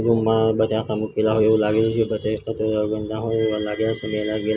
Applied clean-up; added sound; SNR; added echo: none; none; none; none.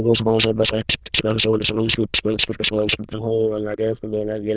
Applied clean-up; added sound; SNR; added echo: neural diffusion model UNIVERSE++.